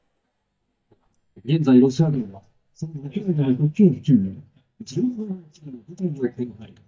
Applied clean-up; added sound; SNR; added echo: neural mask model DeepFilterNet 3.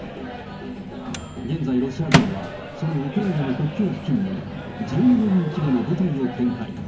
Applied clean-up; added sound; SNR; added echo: none; Microwave oven; 6 dB; reverberation time 0.3 s.